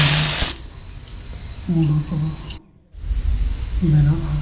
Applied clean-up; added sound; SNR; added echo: none; Fire; 1 dB; reverberation time 1.1 s.